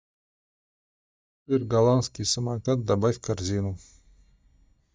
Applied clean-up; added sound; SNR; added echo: neural mask model DeepFilterNet 3.